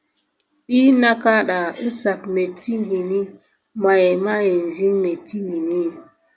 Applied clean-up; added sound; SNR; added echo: none; none; none; none.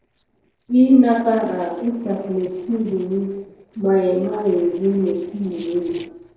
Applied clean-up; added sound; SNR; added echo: neural separator model SepFormer DNS4.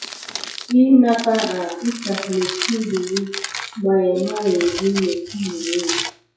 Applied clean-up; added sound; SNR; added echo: classical method WPE with log-MMSE.